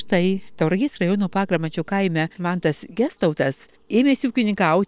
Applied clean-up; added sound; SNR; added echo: neural separator model SepFormer WHAM!.